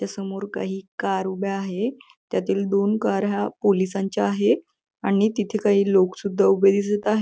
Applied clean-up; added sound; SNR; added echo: none; none; none; none.